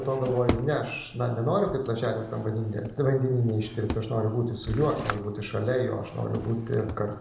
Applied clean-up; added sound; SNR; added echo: none; Drawer open or close; 11 dB; reverberation time 0.7 s.